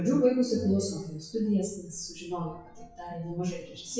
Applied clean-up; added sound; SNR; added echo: classical method WPE with log-MMSE.